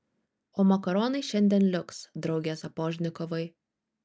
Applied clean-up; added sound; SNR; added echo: none; none; none; none.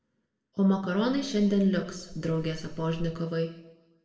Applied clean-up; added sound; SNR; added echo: none; Wind; 16 dB; reverberation time 0.8 s.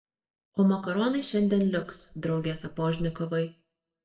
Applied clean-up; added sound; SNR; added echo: neural mask model DeepFilterNet 3.